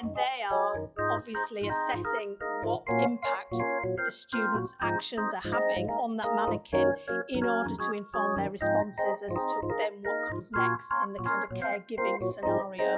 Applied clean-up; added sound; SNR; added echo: classical method log-MMSE.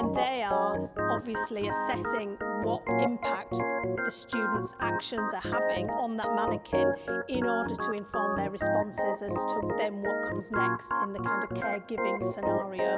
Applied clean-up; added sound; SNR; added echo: none; Organ; -5 dB; none.